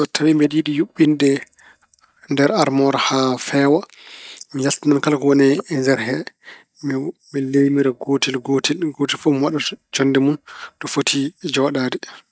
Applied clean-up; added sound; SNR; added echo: neural mask model DeepFilterNet 3.